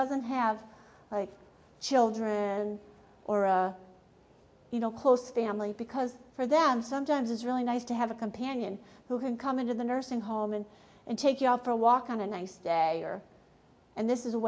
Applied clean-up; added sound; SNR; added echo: none; none; none; none.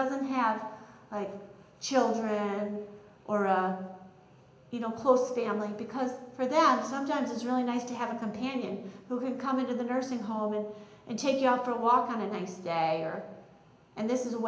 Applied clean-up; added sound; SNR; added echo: none; none; none; reverberation time 0.8 s.